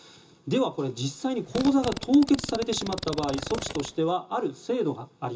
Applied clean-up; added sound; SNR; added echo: none; Fart; 9 dB; reverberation time 0.2 s.